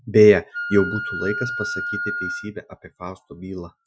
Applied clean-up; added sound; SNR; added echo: classical method Wiener filter.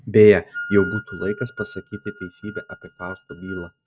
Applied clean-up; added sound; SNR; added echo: neural mask model RNNoise.